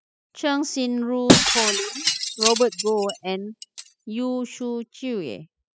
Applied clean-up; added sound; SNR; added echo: classical method spectral subtraction.